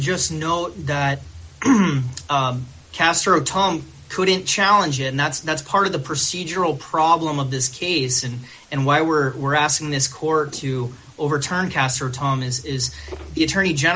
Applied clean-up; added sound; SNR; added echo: none; none; none; none.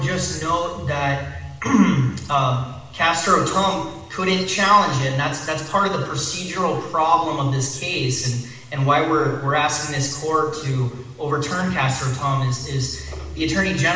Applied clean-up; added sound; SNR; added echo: none; none; none; reverberation time 1.0 s.